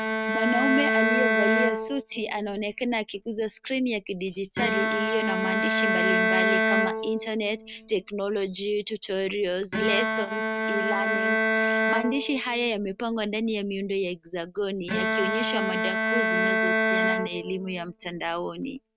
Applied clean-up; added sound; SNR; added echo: neural mask model RNNoise.